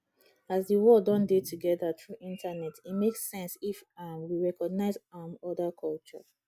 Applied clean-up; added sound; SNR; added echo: none; none; none; none.